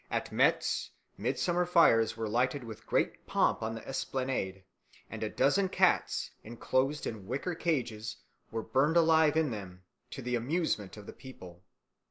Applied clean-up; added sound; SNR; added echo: none; none; none; none.